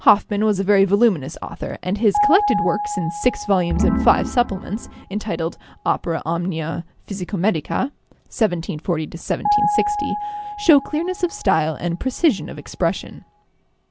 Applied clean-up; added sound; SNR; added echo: none; Organ + Piano; 4 dB; none.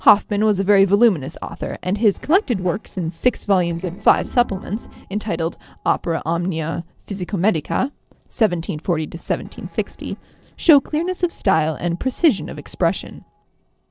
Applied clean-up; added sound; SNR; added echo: neural separator model SepFormer DNS4.